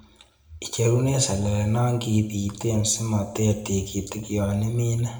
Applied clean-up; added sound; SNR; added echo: none; none; none; reverberation time 0.7 s.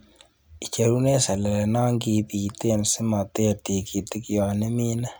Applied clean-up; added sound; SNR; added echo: none; none; none; none.